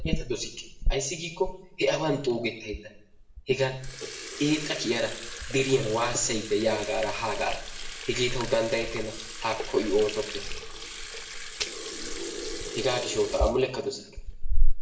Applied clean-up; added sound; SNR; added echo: none; Sink (filling or washing) / Water tap, faucet; -1 dB; reverberation time 0.6 s.